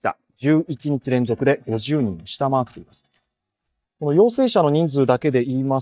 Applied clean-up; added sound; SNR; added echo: neural mask model DeepFilterNet 3.